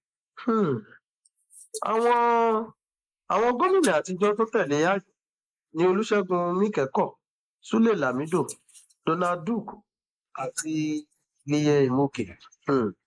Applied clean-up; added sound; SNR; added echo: neural mask model Resemble Enhance denoiser.